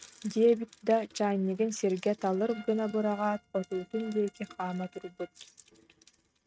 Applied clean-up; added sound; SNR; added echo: neural mask model RNNoise.